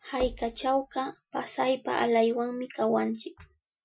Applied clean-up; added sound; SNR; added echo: classical method Wiener filter.